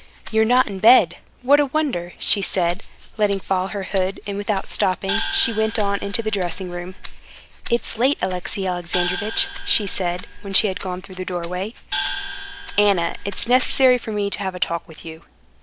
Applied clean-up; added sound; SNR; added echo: none; Rattle (instrument) + Gong; 8 dB; none.